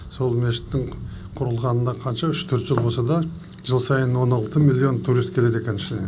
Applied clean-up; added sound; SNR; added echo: none; none; none; none.